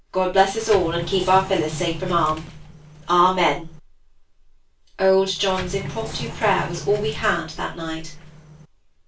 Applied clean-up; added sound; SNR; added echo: none; Sliding door; 12 dB; reverberation time 0.2 s.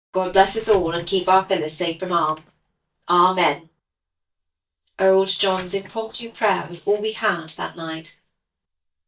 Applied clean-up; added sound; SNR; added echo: neural mask model DeepFilterNet 3.